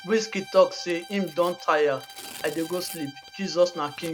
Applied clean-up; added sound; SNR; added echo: none; Bowed string instrument + Tearing; 17 dB; none.